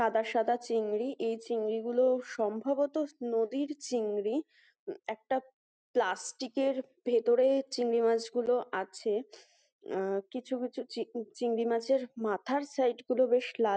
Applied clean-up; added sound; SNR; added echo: none; none; none; none.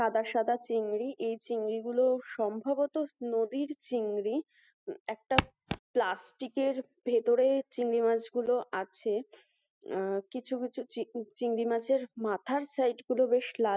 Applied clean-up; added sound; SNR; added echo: classical method spectral subtraction.